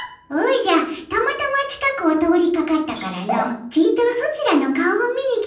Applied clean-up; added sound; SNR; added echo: none; Hi-hat; 20 dB; reverberation time 0.6 s.